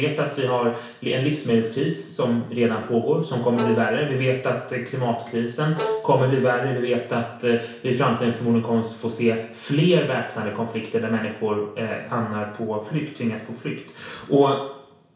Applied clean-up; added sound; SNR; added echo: none; Bowed string instrument; 9 dB; reverberation time 0.6 s.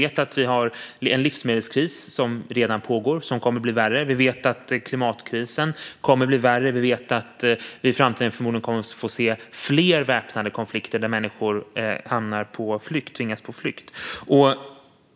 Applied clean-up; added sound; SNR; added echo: none; none; none; none.